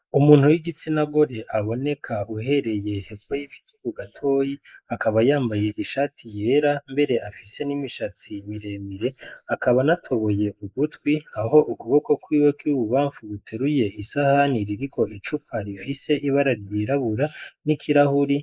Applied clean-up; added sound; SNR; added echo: neural mask model Resemble Enhance denoiser.